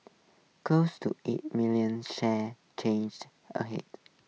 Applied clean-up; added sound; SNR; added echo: none; none; none; none.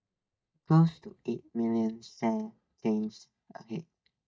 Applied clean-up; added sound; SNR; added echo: neural mask model DeepFilterNet 3.